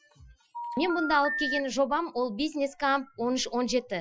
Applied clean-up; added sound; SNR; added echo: classical method Wiener filter.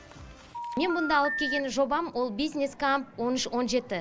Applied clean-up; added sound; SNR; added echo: none; Telephone; 5 dB; none.